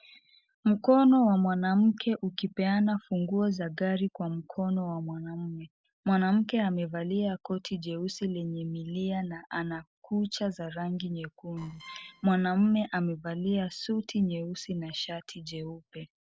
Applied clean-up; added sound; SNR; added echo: neural separator model SepFormer DNS4.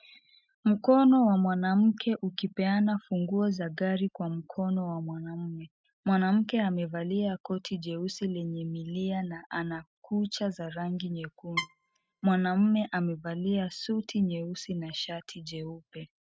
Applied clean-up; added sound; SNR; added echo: neural mask model RNNoise.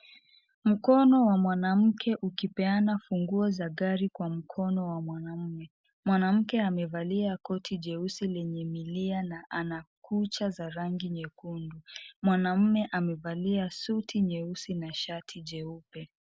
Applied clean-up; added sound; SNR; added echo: none; none; none; none.